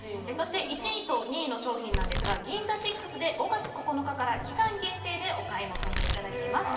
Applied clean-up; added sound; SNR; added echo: none; Domestic sounds, home sounds; 5 dB; reverberation time 2.5 s.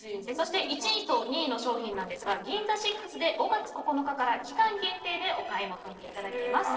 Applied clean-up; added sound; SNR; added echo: neural separator model SepFormer DNS4.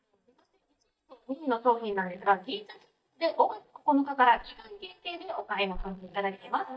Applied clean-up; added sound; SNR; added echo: neural mask model DeepFilterNet 3.